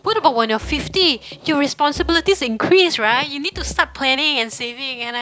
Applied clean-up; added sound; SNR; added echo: none; Bowed string instrument; 18 dB; none.